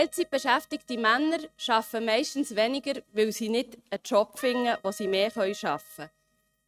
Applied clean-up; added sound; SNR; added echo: neural mask model RNNoise.